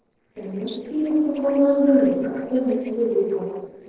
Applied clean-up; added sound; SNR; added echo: neural separator model SepFormer DNS4.